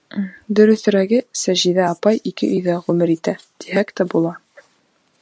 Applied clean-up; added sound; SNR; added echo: none; none; none; none.